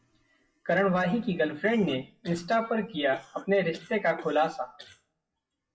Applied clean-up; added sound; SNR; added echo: classical method WPE with log-MMSE.